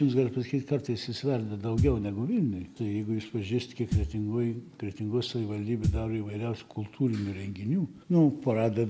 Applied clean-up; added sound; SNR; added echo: none; Thump, thud; 4 dB; none.